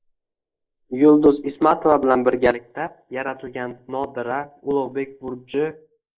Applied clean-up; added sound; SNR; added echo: neural mask model Resemble Enhance denoiser.